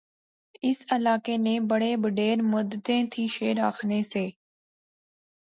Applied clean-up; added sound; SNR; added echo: none; none; none; none.